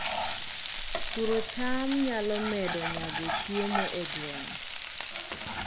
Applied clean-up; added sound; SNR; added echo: none; Frying (food); 0 dB; none.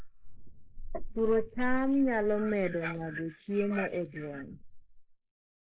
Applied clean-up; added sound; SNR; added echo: neural mask model Resemble Enhance denoiser.